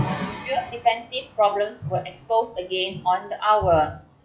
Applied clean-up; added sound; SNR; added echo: classical method log-MMSE.